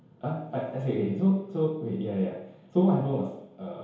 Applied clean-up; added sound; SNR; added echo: none; none; none; reverberation time 1.0 s.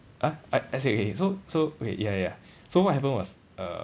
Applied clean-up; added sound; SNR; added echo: none; none; none; none.